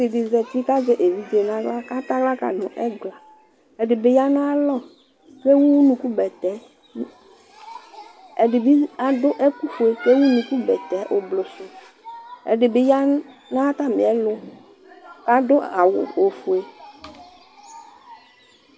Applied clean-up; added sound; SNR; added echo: none; none; none; none.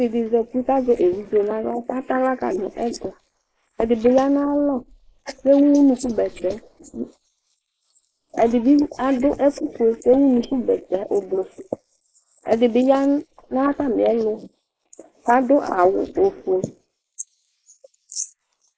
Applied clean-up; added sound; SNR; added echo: neural mask model Resemble Enhance denoiser.